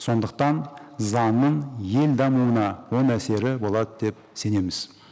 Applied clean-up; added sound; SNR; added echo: none; none; none; none.